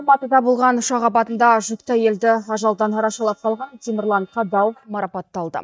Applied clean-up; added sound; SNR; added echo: neural mask model DeepFilterNet 3.